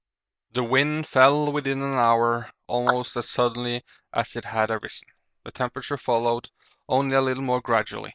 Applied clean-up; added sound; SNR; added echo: neural mask model Resemble Enhance denoiser.